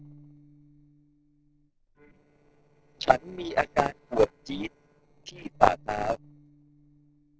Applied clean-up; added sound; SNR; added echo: neural separator model SepFormer DNS4.